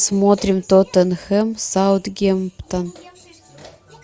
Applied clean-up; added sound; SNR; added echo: none; none; none; none.